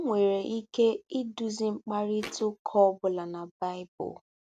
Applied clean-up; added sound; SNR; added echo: none; Thump, thud; 14 dB; none.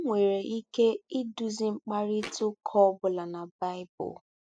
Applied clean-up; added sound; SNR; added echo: classical method spectral subtraction.